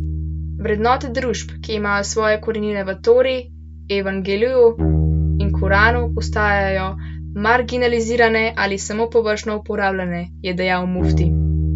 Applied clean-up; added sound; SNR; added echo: none; Bass guitar; 4 dB; none.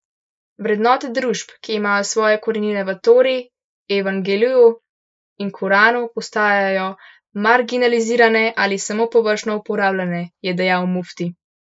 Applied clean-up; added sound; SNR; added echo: neural mask model Resemble Enhance denoiser.